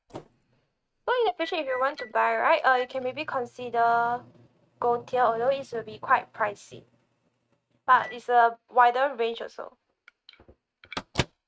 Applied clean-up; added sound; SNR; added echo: neural mask model RNNoise.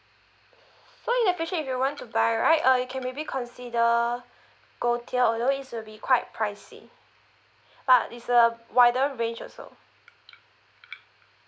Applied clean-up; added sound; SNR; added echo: none; none; none; none.